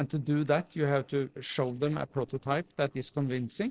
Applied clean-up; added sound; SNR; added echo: neural separator model SepFormer DNS4.